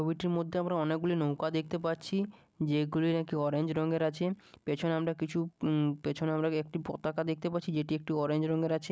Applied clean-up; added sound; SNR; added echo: none; none; none; none.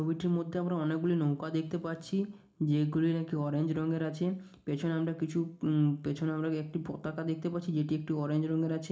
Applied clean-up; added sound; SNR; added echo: none; none; none; reverberation time 0.4 s.